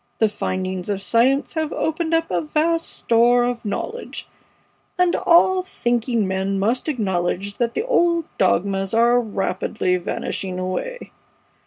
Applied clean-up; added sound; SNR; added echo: none; none; none; none.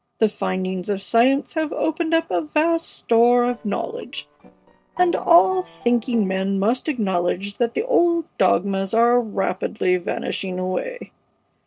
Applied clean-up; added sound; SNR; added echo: neural separator model SepFormer DNS4.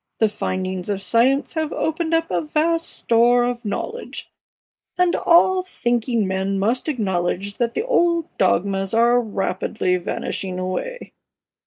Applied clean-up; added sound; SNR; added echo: neural mask model Resemble Enhance denoiser.